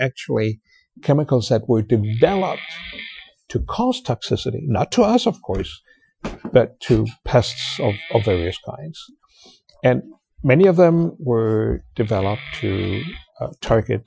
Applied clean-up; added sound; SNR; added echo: classical method Wiener filter.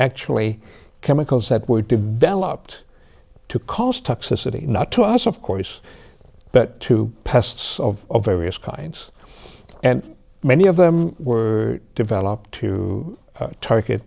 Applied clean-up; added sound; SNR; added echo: none; none; none; none.